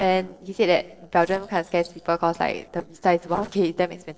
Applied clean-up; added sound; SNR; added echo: neural separator model SepFormer DNS4.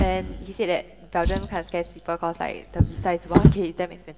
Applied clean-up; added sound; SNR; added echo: none; Drawer open or close; -3 dB; reverberation time 1.9 s.